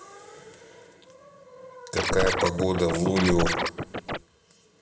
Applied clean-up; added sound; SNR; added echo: none; Scratching (performance technique); 0 dB; reverberation time 1.0 s.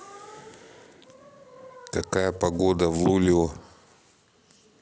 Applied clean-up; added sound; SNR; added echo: none; none; none; none.